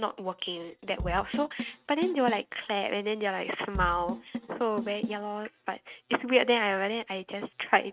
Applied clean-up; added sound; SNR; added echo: neural mask model RNNoise.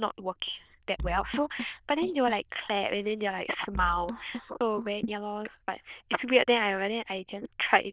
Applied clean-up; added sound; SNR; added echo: neural diffusion model UNIVERSE++.